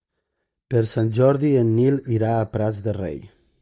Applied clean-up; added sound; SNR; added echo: neural mask model DeepFilterNet 3.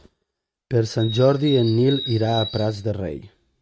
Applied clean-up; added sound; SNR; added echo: neural mask model RNNoise.